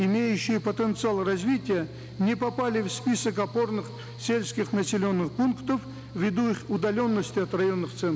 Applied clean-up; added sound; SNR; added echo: none; Mechanical fan; 15 dB; none.